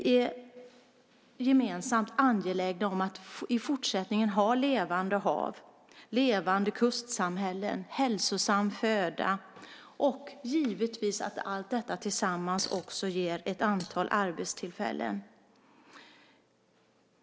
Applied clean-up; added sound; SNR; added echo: none; Fart; 20 dB; none.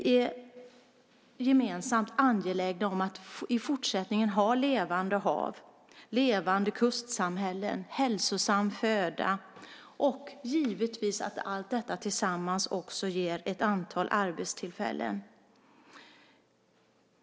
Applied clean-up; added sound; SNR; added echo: none; none; none; none.